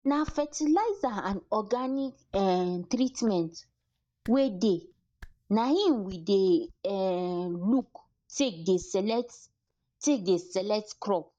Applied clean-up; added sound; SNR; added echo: neural mask model DeepFilterNet 3.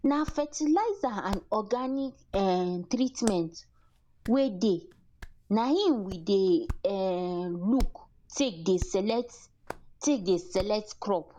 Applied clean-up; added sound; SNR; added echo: none; Hands; 13 dB; none.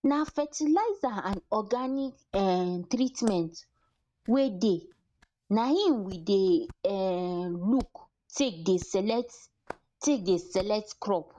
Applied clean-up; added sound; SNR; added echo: neural mask model RNNoise.